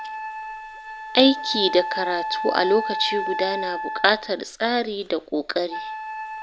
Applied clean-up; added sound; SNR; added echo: none; Wind instrument, woodwind instrument; 7 dB; none.